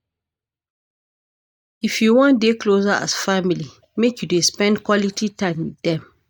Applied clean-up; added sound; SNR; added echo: neural mask model DeepFilterNet 3.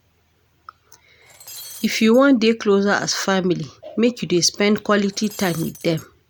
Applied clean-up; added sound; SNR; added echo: none; Shatter; 19 dB; none.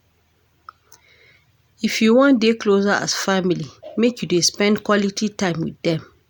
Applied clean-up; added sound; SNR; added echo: none; none; none; none.